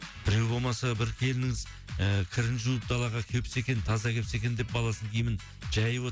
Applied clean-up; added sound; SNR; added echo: none; none; none; none.